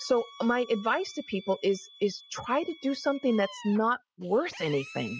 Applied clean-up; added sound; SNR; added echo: classical method spectral subtraction.